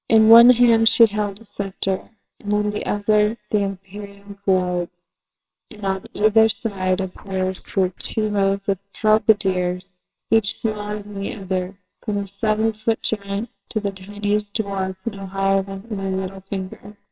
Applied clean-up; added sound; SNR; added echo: neural separator model SepFormer WHAMR!.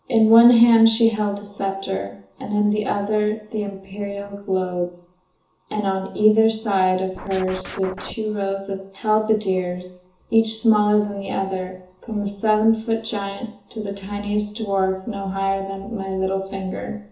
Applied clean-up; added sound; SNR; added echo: none; Scratching (performance technique); 13 dB; reverberation time 0.7 s.